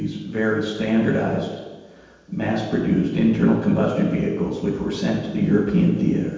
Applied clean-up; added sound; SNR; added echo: none; none; none; reverberation time 1.2 s.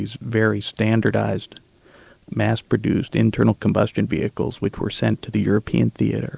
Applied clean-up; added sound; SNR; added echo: none; none; none; none.